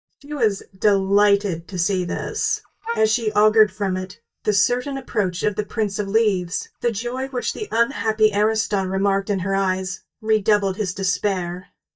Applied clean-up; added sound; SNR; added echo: neural mask model DeepFilterNet 3.